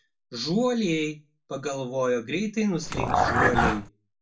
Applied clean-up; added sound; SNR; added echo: none; Dog; -4 dB; reverberation time 0.2 s.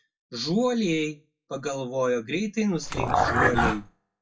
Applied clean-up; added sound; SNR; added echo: classical method WPE with log-MMSE.